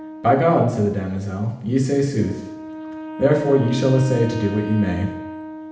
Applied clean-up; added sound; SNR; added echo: none; Wind instrument, woodwind instrument; 12 dB; reverberation time 0.8 s.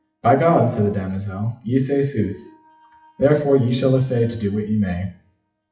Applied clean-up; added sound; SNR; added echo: classical method WPE with log-MMSE.